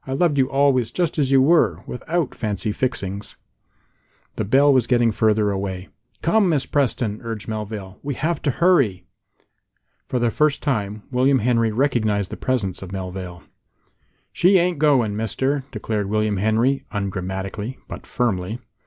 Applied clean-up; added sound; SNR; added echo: none; none; none; none.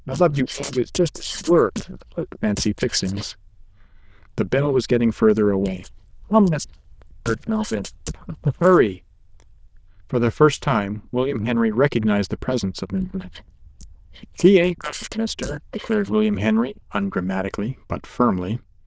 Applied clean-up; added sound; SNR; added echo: neural diffusion model UNIVERSE++.